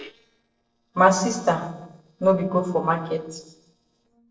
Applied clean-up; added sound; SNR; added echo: neural separator model SepFormer DNS4.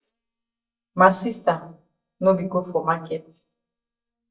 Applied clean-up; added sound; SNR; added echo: neural mask model DeepFilterNet 3.